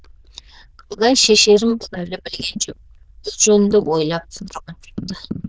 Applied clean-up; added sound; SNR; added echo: neural diffusion model UNIVERSE++.